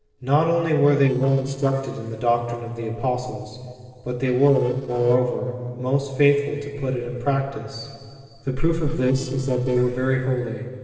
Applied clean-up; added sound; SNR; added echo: neural separator model SepFormer DNS4.